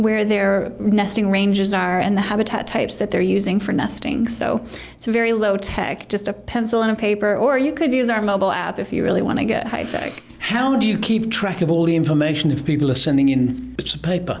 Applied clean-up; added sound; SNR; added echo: none; none; none; none.